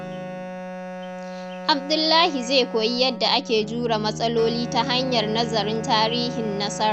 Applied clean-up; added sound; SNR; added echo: none; Wind instrument, woodwind instrument + Bowed string instrument; 8 dB; none.